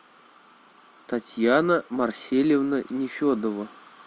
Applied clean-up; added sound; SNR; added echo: none; none; none; none.